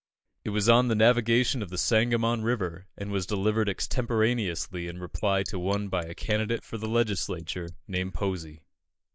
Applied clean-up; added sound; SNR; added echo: neural mask model Resemble Enhance denoiser.